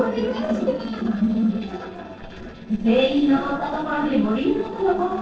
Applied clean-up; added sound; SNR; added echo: neural separator model SepFormer DNS4.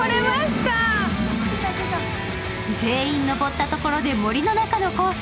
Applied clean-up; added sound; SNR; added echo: none; none; none; none.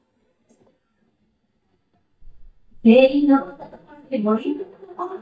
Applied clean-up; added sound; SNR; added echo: neural mask model DeepFilterNet 3.